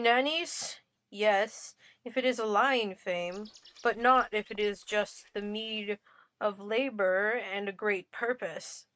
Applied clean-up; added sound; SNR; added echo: neural mask model RNNoise.